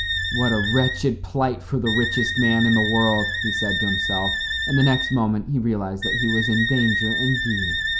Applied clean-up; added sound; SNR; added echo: none; Wind instrument, woodwind instrument; 3 dB; none.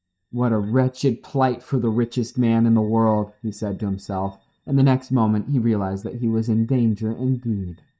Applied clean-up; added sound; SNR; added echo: neural mask model DeepFilterNet 3.